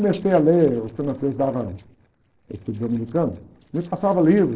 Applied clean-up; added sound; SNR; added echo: neural separator model SepFormer DNS4.